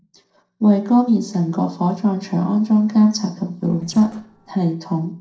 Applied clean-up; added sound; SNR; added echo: neural separator model SepFormer DNS4.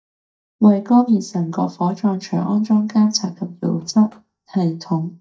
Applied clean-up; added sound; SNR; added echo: neural mask model DeepFilterNet 3.